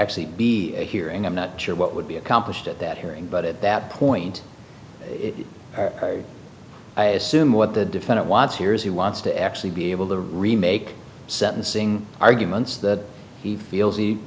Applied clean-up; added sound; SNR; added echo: none; none; none; none.